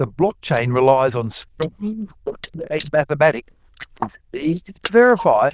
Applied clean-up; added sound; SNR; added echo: neural diffusion model UNIVERSE++.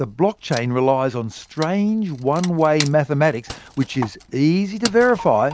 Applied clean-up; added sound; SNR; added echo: none; Wood; 16 dB; none.